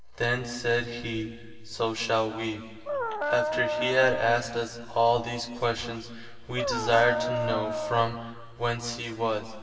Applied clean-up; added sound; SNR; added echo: none; Dog; 2 dB; reverberation time 2.2 s.